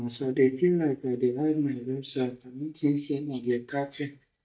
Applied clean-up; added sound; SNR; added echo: neural mask model DeepFilterNet 3.